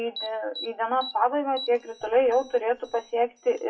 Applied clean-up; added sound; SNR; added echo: classical method WPE with log-MMSE.